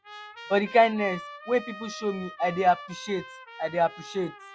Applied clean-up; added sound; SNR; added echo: classical method log-MMSE.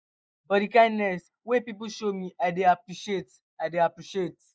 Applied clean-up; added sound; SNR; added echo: neural mask model Resemble Enhance denoiser.